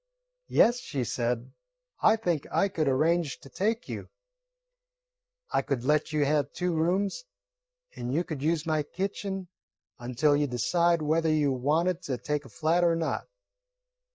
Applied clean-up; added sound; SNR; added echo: neural mask model DeepFilterNet 3.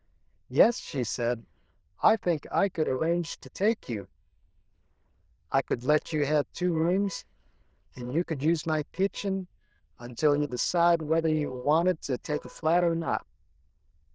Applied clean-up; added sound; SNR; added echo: neural diffusion model UNIVERSE++.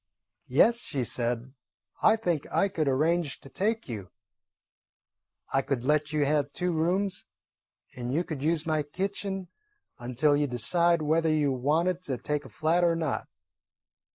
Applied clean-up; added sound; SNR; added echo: neural mask model Resemble Enhance denoiser.